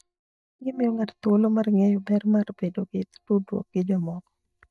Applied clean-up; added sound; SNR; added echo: neural mask model DeepFilterNet 3.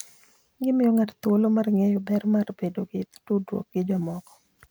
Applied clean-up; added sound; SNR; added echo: none; none; none; none.